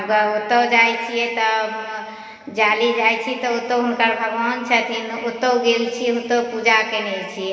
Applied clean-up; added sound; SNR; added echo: none; none; none; reverberation time 2.5 s.